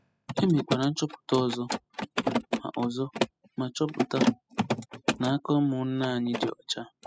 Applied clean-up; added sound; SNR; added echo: classical method spectral subtraction.